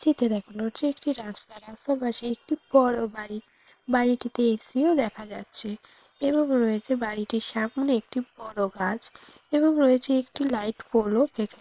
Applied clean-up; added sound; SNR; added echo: neural separator model SepFormer WHAM!.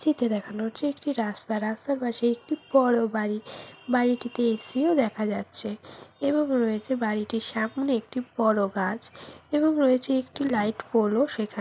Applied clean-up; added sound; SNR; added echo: none; none; none; none.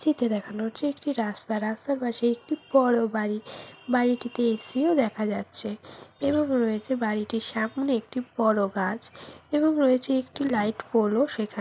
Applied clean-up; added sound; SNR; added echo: none; Acoustic guitar; 18 dB; none.